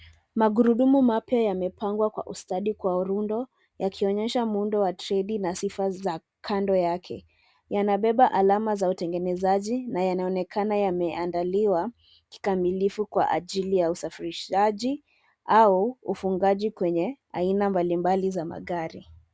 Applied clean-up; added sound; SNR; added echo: none; none; none; none.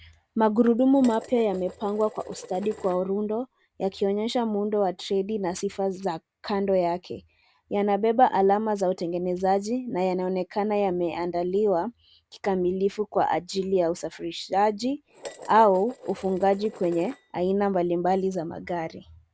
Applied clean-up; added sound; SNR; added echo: none; Dishes, pots, and pans; 19 dB; none.